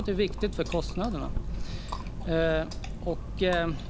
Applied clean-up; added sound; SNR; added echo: none; Chewing, mastication; 3 dB; none.